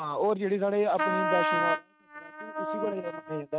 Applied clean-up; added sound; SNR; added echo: neural mask model RNNoise.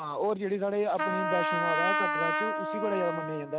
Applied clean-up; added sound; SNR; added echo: none; Trumpet; -1 dB; none.